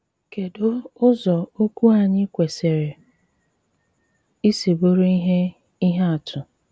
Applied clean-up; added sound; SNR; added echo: none; none; none; none.